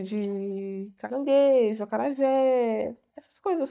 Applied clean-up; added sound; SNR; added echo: neural mask model DeepFilterNet 3.